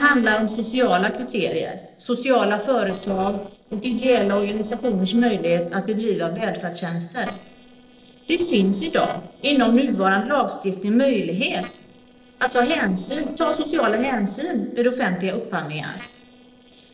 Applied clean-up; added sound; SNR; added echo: neural separator model SepFormer DNS4.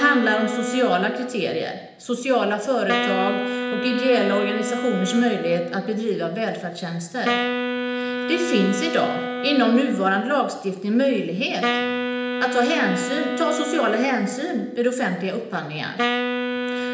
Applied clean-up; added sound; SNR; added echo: none; Wind instrument, woodwind instrument; 4 dB; reverberation time 0.8 s.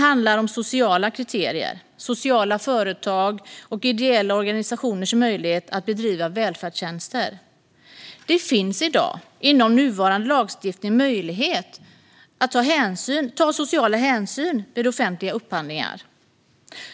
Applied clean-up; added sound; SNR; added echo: none; none; none; none.